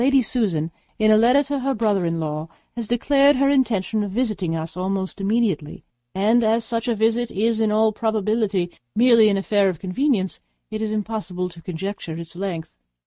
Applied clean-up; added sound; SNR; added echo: neural mask model RNNoise.